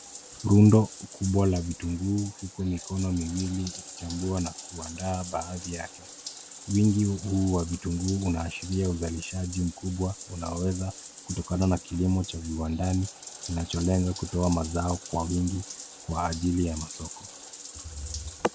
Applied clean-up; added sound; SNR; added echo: none; Bathtub (filling or washing); 14 dB; none.